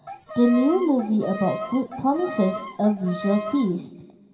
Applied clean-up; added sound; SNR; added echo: none; Bowed string instrument; 10 dB; reverberation time 2.0 s.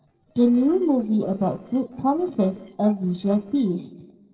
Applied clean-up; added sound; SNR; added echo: neural separator model SepFormer DNS4.